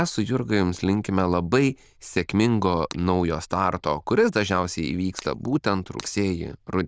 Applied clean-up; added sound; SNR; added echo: neural diffusion model UNIVERSE++.